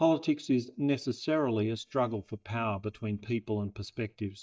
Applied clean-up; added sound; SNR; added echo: neural mask model DeepFilterNet 3.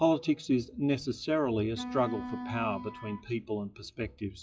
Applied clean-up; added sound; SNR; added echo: classical method WPE with log-MMSE.